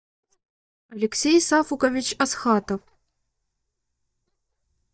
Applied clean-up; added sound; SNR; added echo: neural mask model DeepFilterNet 3.